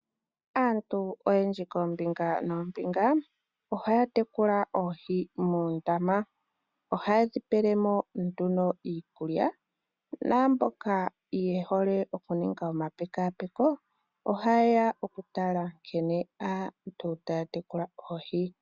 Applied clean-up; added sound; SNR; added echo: none; none; none; none.